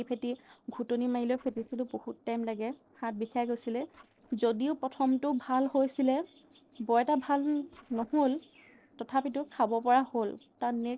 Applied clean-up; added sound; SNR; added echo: neural separator model SepFormer DNS4.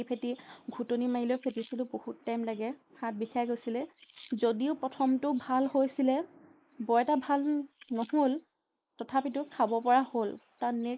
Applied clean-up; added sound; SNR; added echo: neural mask model Resemble Enhance denoiser.